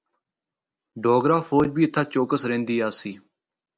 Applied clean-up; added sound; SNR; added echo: none; none; none; none.